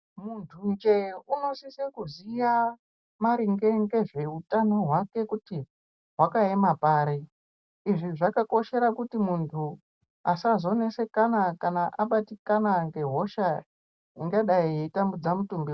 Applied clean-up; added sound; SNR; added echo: none; none; none; none.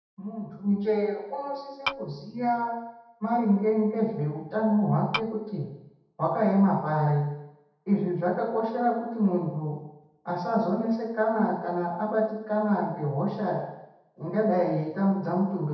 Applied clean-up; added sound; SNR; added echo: none; Tap / Glass; 5 dB; reverberation time 0.8 s.